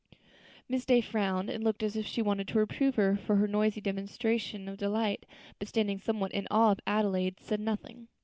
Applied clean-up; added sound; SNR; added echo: none; none; none; none.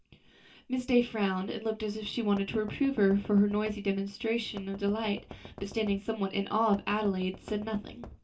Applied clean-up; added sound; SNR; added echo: none; Knock; 18 dB; reverberation time 0.2 s.